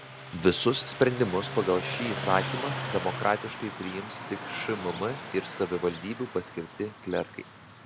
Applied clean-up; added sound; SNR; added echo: none; Car passing by; 8 dB; none.